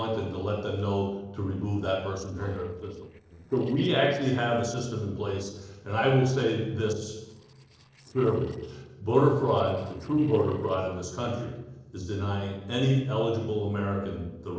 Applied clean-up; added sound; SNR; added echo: neural separator model SepFormer DNS4.